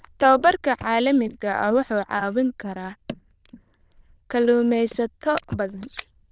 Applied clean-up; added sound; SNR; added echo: neural diffusion model UNIVERSE++.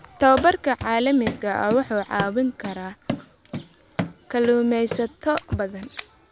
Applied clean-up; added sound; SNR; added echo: none; Run; 11 dB; none.